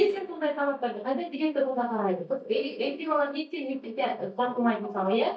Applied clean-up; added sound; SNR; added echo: neural mask model DeepFilterNet 3.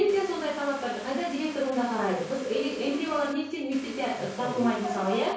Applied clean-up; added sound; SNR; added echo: none; Vehicle; 16 dB; reverberation time 0.6 s.